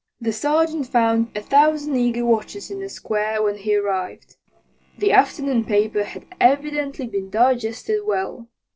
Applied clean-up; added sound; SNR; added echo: neural separator model SepFormer DNS4.